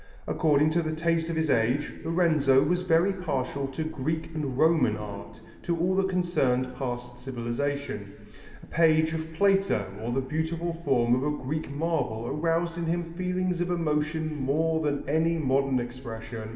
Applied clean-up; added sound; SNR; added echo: none; Gull, seagull; 19 dB; reverberation time 2.5 s.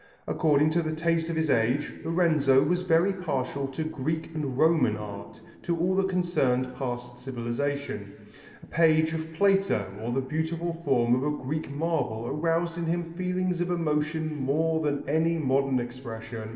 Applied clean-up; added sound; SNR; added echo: neural separator model SepFormer DNS4.